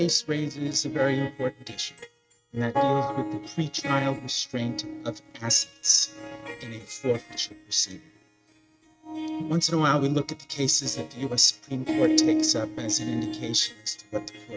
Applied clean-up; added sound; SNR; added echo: neural mask model RNNoise.